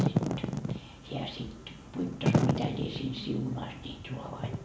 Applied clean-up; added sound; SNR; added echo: none; Wind / Fire; -4 dB; none.